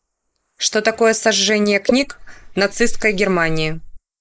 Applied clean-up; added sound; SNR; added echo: neural mask model Resemble Enhance denoiser.